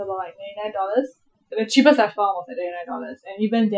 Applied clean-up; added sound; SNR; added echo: classical method Wiener filter.